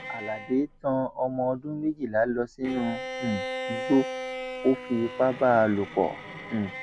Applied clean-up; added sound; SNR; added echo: none; Bowed string instrument; 10 dB; none.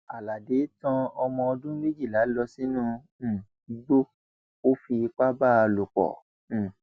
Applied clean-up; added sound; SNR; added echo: none; none; none; none.